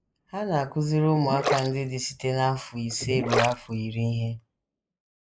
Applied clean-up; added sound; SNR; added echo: neural mask model Resemble Enhance denoiser.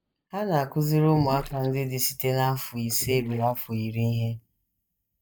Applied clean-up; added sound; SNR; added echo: neural mask model DeepFilterNet 3.